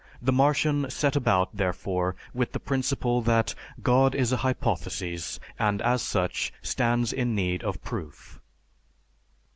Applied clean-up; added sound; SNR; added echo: none; none; none; none.